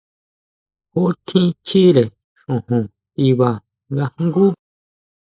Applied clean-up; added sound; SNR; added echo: neural mask model Resemble Enhance denoiser.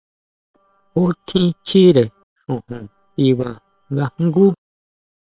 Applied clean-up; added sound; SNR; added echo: neural separator model SepFormer WHAM!.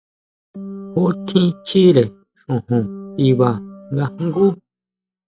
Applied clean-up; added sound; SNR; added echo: classical method log-MMSE.